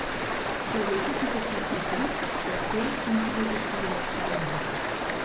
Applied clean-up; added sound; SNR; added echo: none; Stream; -4 dB; reverberation time 0.6 s.